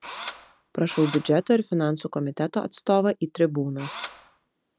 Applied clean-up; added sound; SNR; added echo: none; Engine / Drill; 11 dB; none.